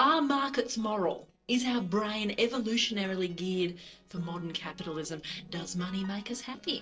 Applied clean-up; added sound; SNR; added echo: neural separator model SepFormer DNS4.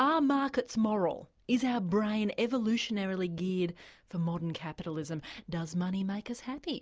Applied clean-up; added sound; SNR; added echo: none; none; none; none.